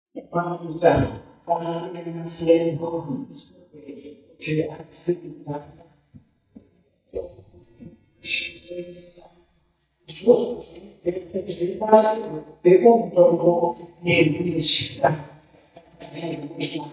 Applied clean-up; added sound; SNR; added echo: neural mask model DeepFilterNet 3.